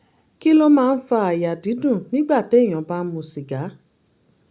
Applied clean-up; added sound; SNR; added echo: none; none; none; none.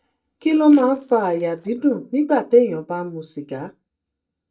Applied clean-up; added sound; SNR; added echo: neural mask model DeepFilterNet 3.